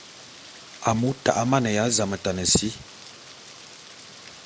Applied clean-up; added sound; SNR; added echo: none; Rain; 18 dB; none.